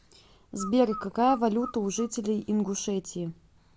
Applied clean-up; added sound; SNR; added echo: none; Bird; 14 dB; none.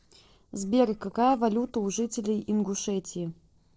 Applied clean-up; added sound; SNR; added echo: neural separator model SepFormer DNS4.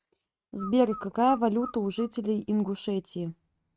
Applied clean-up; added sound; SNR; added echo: neural mask model RNNoise.